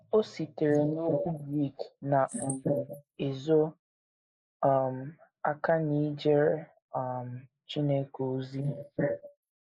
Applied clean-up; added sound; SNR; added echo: neural mask model Resemble Enhance denoiser.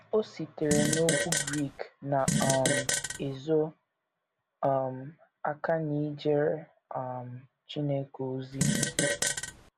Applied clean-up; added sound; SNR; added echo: none; Fart; -2 dB; none.